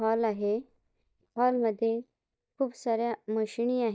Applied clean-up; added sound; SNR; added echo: neural mask model DeepFilterNet 3.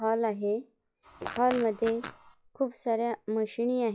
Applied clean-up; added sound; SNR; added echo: classical method log-MMSE.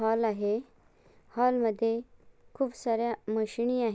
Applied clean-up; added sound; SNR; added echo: none; none; none; none.